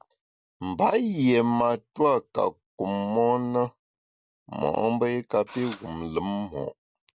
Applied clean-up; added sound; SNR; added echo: none; Engine / Drill; 16 dB; none.